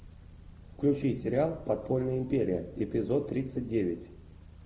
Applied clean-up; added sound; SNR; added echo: none; none; none; none.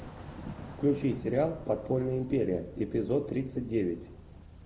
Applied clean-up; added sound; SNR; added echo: none; Thunder / Rain; 17 dB; none.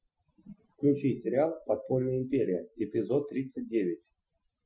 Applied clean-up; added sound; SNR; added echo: classical method Wiener filter.